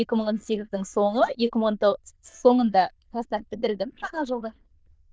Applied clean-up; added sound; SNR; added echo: neural diffusion model UNIVERSE++.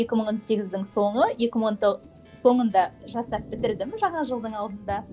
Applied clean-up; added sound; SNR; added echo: none; Thunder; 19 dB; none.